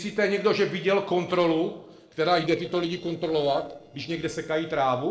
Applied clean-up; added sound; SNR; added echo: neural separator model SepFormer DNS4.